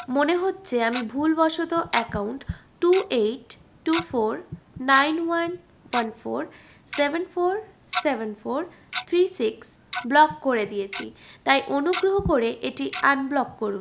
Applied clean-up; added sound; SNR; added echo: none; Tick-tock; 13 dB; none.